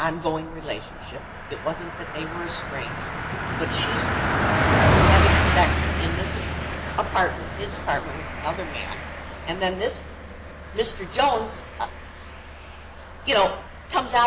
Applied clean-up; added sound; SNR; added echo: none; Car passing by; -2 dB; none.